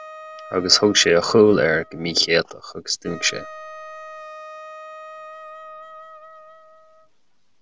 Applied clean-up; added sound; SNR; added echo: none; Wind instrument, woodwind instrument; 17 dB; none.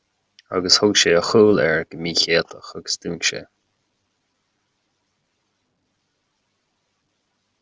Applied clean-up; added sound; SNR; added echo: none; none; none; none.